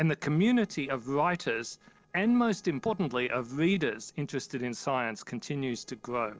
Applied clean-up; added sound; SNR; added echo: neural separator model SepFormer DNS4.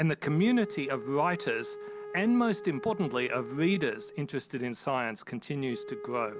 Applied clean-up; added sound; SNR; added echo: none; Wind instrument, woodwind instrument; 13 dB; none.